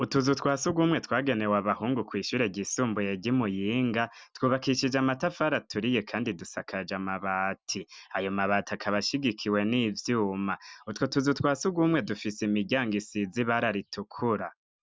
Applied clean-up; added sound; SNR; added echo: none; none; none; none.